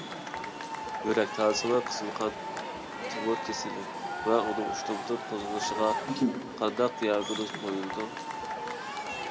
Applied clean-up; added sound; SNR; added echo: none; Crowd / Cheering; 3 dB; none.